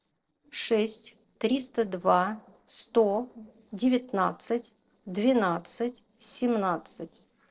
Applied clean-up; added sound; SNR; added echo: neural separator model SepFormer DNS4.